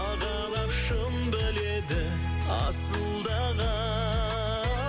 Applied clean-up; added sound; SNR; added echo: none; none; none; none.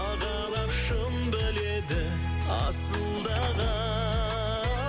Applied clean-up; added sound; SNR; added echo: none; Sliding door; 17 dB; none.